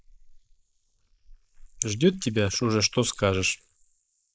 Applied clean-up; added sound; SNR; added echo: neural mask model Resemble Enhance denoiser.